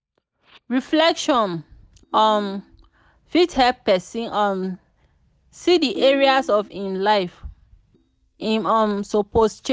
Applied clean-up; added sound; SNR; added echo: neural mask model DeepFilterNet 3.